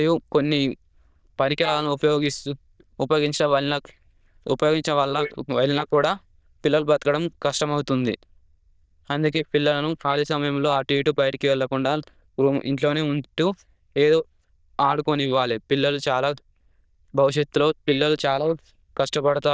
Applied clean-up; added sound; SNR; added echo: neural diffusion model UNIVERSE++.